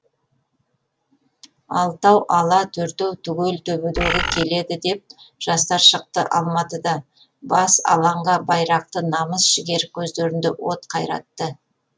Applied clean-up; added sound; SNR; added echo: none; Bird; 1 dB; none.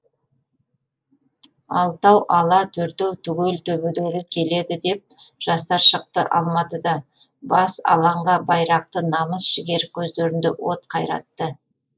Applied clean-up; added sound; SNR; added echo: neural mask model Resemble Enhance denoiser.